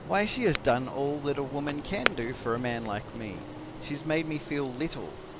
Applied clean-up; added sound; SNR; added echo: none; Engine + Crackle; 7 dB; none.